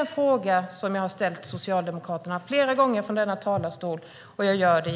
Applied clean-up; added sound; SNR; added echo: none; none; none; none.